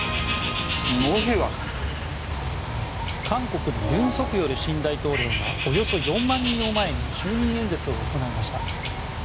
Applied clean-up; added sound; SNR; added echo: none; Bird; 0 dB; none.